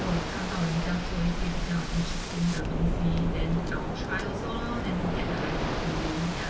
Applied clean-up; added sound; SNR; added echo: none; Waves, surf; -1 dB; reverberation time 0.2 s.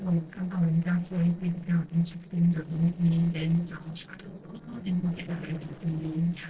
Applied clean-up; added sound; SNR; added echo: neural separator model SepFormer DNS4.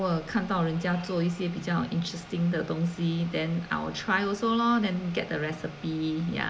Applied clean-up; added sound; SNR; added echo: none; none; none; none.